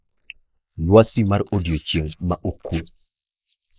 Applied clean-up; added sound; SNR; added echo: neural mask model Resemble Enhance denoiser.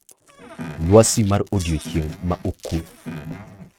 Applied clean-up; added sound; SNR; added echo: neural mask model RNNoise.